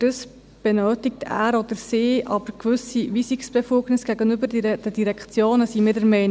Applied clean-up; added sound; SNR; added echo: none; none; none; none.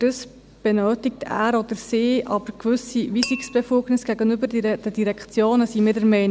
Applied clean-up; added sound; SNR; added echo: none; Glass; 13 dB; none.